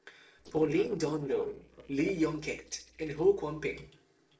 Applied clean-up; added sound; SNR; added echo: neural separator model SepFormer DNS4.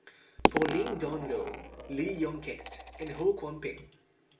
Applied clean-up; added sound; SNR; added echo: none; Coin (dropping); 0 dB; reverberation time 0.4 s.